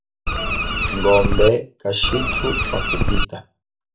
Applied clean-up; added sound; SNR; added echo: none; Bird; -2 dB; reverberation time 0.2 s.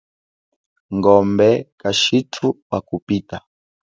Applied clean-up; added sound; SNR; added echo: none; none; none; none.